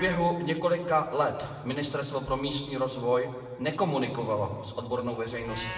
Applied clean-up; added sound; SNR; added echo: none; Livestock, farm animals, working animals; 18 dB; reverberation time 1.7 s.